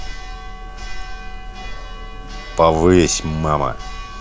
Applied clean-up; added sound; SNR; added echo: none; Church bell; 8 dB; none.